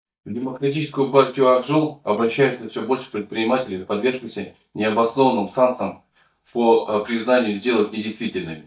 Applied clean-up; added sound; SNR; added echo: neural mask model DeepFilterNet 3.